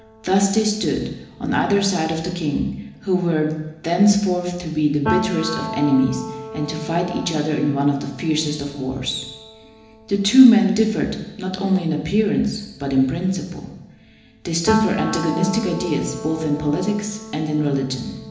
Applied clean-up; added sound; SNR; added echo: none; Piano; 12 dB; reverberation time 1.0 s.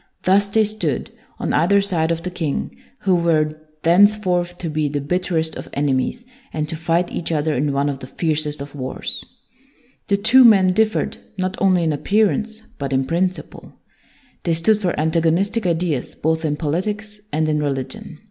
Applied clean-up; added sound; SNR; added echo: none; none; none; none.